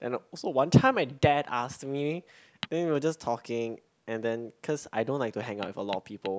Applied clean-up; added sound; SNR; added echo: none; none; none; none.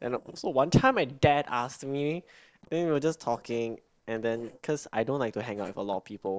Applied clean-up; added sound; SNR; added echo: neural separator model SepFormer DNS4.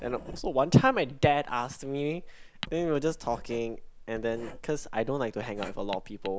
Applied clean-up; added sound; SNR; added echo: none; Writing; 13 dB; none.